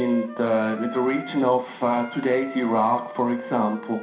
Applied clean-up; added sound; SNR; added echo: none; Wind instrument, woodwind instrument; 14 dB; reverberation time 0.5 s.